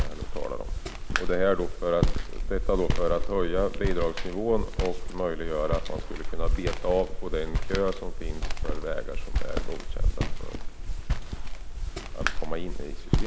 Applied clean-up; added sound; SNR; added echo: none; Walk, footsteps; -5 dB; none.